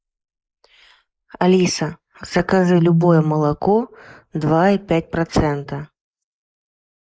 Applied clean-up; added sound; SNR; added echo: neural mask model Resemble Enhance denoiser.